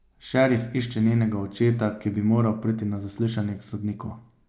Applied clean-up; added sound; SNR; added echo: none; none; none; none.